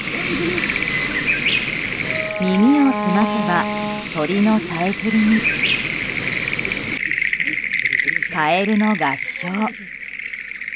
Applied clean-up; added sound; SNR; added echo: none; Wind instrument, woodwind instrument; 6 dB; none.